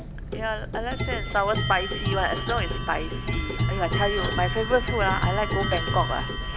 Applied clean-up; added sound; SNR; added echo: none; Clock; 0 dB; none.